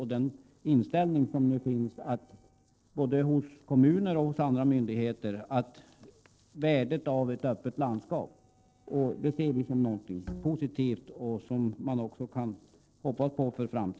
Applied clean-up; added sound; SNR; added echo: neural separator model SepFormer DNS4.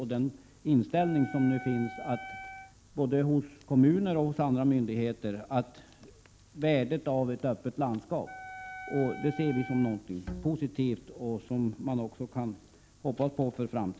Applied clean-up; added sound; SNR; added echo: none; Wind instrument, woodwind instrument + Bowed string instrument; 14 dB; none.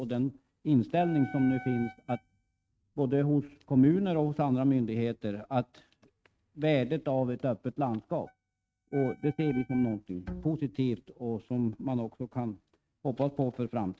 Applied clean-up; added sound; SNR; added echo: neural mask model RNNoise.